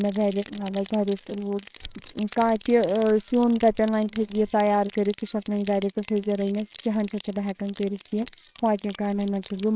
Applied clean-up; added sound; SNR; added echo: neural separator model SepFormer WHAMR!.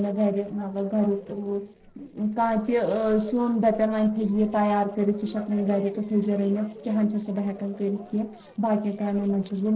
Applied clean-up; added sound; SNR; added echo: neural separator model SepFormer DNS4.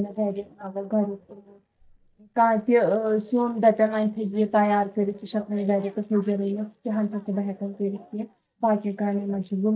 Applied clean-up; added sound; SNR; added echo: neural mask model DeepFilterNet 3.